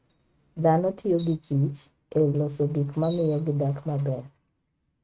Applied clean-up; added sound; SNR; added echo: neural mask model RNNoise.